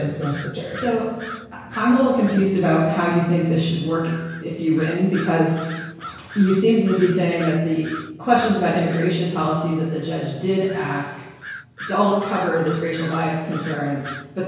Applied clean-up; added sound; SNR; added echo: none; Bird vocalization, bird call, bird song; 17 dB; reverberation time 1.0 s.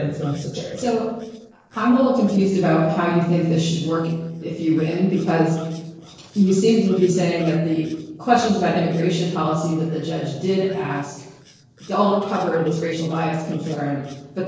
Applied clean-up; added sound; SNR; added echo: neural separator model SepFormer DNS4.